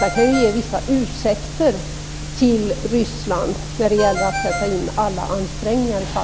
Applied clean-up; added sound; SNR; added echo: none; Ringtone; 12 dB; none.